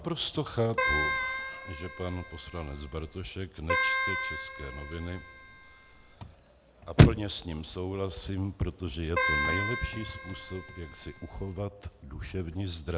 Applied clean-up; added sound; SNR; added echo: none; Keyboard (musical) + Chirp, tweet / Slam / Car; -4 dB; none.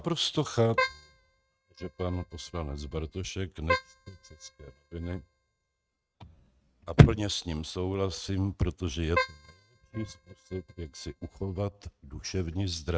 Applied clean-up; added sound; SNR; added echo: neural mask model RNNoise.